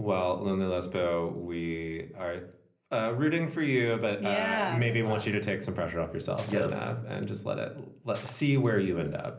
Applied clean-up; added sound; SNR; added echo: none; Shatter; 20 dB; reverberation time 0.5 s.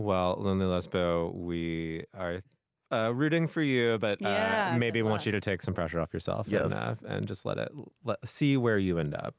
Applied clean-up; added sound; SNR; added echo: none; none; none; none.